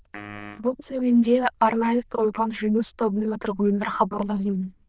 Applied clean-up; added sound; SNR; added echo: neural diffusion model UNIVERSE++.